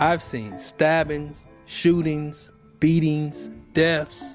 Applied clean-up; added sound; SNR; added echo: none; none; none; none.